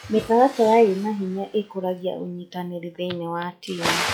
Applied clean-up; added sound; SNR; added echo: classical method log-MMSE.